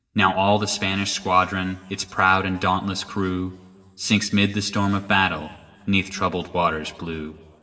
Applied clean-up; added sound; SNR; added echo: none; none; none; reverberation time 2.3 s.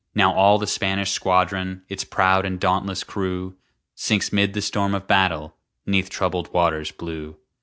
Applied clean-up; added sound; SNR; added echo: none; none; none; none.